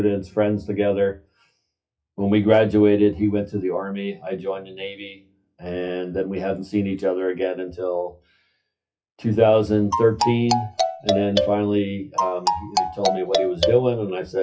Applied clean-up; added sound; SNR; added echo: classical method WPE with log-MMSE.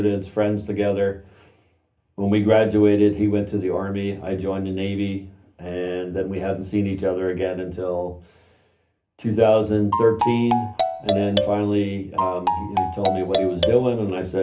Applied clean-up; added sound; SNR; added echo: none; Marimba, xylophone; 2 dB; reverberation time 0.3 s.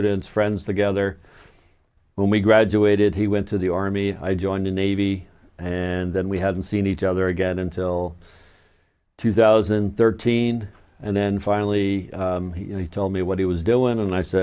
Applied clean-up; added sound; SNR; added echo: none; none; none; none.